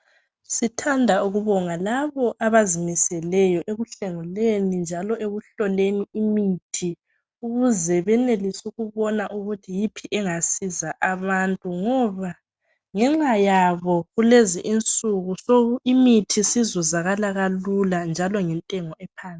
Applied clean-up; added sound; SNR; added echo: none; none; none; none.